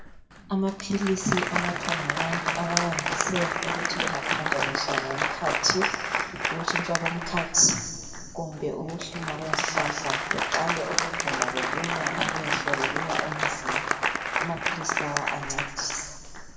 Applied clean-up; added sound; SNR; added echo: none; Applause; -2 dB; reverberation time 1.7 s.